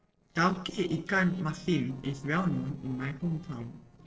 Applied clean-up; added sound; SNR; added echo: neural separator model SepFormer DNS4.